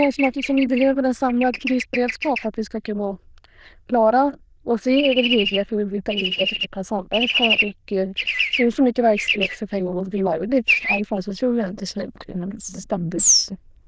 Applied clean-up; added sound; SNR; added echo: neural diffusion model UNIVERSE++.